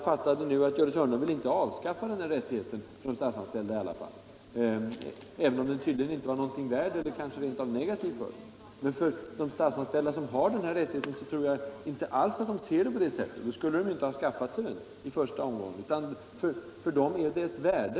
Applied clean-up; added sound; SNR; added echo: none; none; none; none.